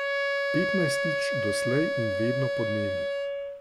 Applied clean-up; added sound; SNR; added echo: none; Wind instrument, woodwind instrument; -3 dB; none.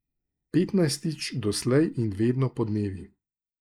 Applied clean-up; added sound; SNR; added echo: neural mask model Resemble Enhance denoiser.